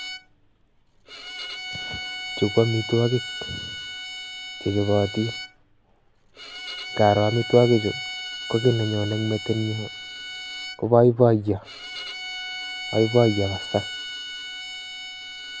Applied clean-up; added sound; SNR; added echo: none; Bowed string instrument; 10 dB; none.